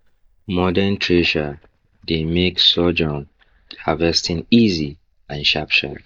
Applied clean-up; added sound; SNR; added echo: neural mask model DeepFilterNet 3.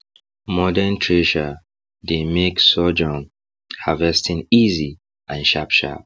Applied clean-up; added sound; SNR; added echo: none; none; none; none.